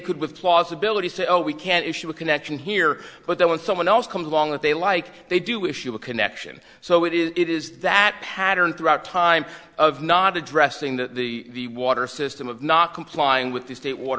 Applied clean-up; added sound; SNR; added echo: none; none; none; none.